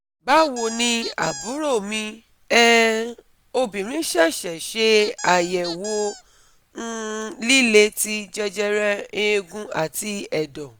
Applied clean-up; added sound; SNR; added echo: none; Squeak; 13 dB; none.